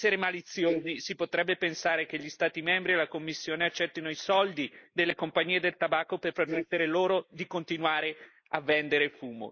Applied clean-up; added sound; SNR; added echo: neural mask model Resemble Enhance denoiser.